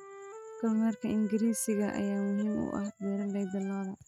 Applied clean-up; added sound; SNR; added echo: neural mask model RNNoise.